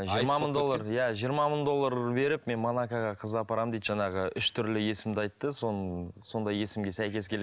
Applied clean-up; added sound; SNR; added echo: none; none; none; none.